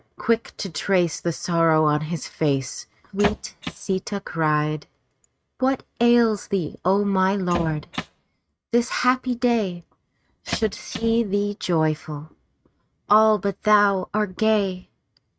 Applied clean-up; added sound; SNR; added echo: neural mask model RNNoise.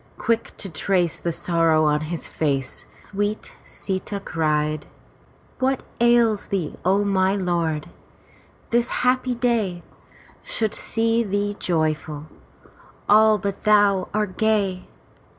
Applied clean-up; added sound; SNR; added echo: none; none; none; none.